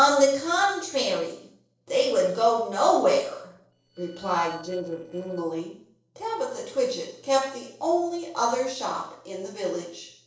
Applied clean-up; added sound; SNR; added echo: neural separator model SepFormer DNS4.